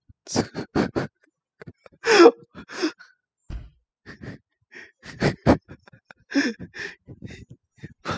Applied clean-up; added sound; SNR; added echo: classical method spectral subtraction.